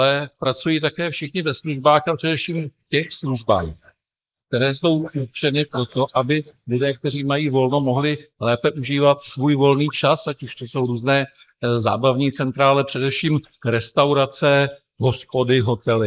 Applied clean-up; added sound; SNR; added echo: neural mask model Resemble Enhance denoiser.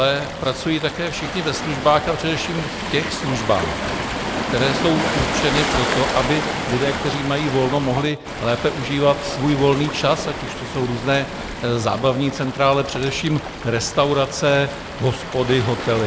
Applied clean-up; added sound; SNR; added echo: none; Waves, surf; 5 dB; none.